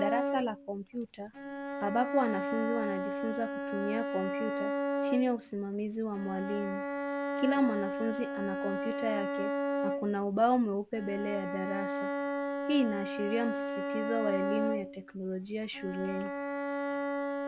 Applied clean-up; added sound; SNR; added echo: none; Bowed string instrument; 1 dB; none.